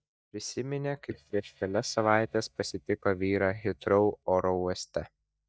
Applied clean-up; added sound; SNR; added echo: neural mask model DeepFilterNet 3.